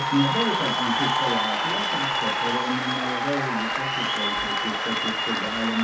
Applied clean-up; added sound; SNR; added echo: none; Applause / Cheering; -4 dB; reverberation time 0.7 s.